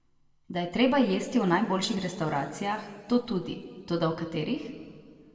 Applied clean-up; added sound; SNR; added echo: none; none; none; reverberation time 1.8 s.